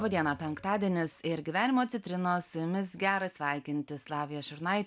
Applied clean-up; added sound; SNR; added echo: none; none; none; none.